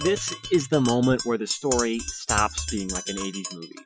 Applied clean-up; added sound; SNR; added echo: classical method Wiener filter.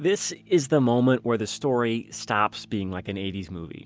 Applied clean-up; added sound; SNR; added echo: none; none; none; none.